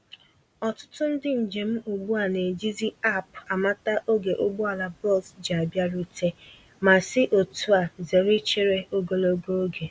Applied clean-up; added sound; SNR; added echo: none; none; none; none.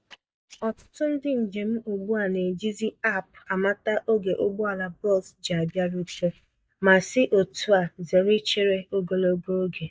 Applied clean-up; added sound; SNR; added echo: neural mask model DeepFilterNet 3.